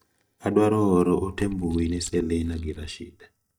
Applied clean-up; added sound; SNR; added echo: neural mask model DeepFilterNet 3.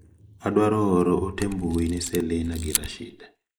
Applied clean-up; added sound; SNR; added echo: neural mask model Resemble Enhance denoiser.